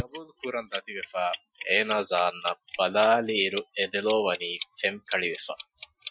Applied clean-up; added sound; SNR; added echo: classical method Wiener filter.